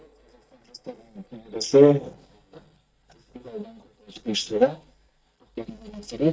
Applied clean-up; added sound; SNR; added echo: neural mask model DeepFilterNet 3.